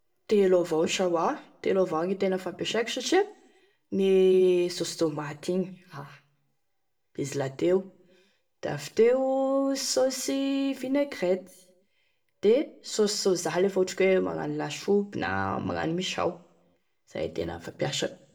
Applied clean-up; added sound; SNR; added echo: none; none; none; reverberation time 0.3 s.